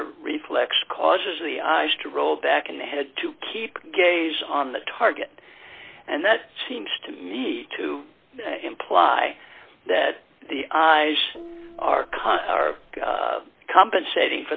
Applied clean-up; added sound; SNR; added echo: neural separator model SepFormer DNS4.